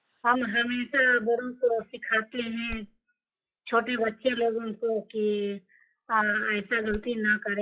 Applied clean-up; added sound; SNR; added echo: classical method log-MMSE.